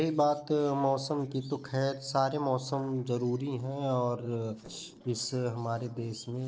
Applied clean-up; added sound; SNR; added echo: neural separator model SepFormer DNS4.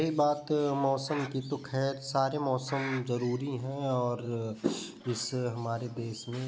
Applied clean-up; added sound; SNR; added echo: none; Bird; 18 dB; none.